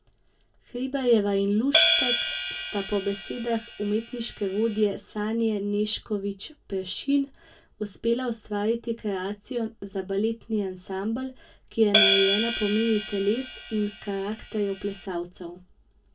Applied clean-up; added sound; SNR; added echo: none; Hi-hat; -2 dB; reverberation time 0.1 s.